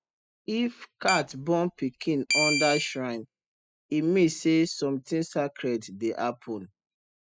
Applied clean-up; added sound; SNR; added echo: classical method spectral subtraction.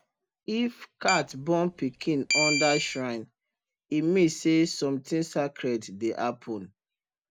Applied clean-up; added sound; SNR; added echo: none; Keyboard (musical); 2 dB; none.